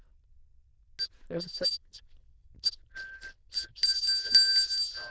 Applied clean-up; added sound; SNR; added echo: neural diffusion model UNIVERSE++.